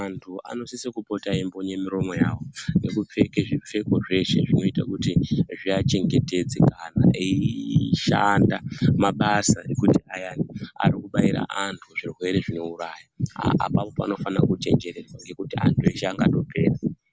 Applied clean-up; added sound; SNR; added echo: none; none; none; none.